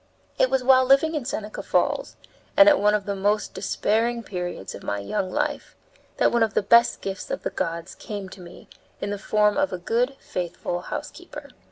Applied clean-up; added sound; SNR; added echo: none; none; none; none.